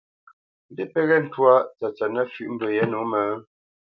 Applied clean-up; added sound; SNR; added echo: none; none; none; none.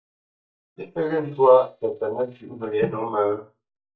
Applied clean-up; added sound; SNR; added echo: neural mask model DeepFilterNet 3.